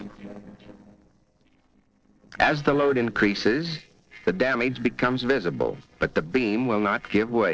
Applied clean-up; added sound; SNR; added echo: neural separator model SepFormer DNS4.